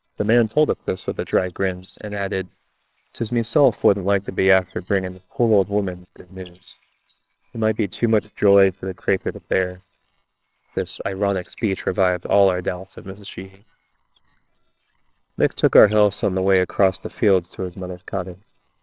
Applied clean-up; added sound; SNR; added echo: neural separator model SepFormer WHAMR!.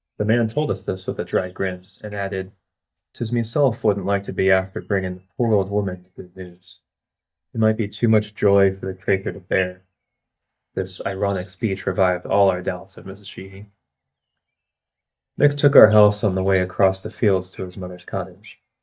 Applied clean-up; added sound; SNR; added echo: neural mask model DeepFilterNet 3.